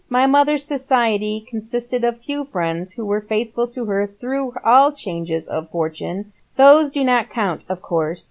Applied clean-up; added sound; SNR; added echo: none; none; none; none.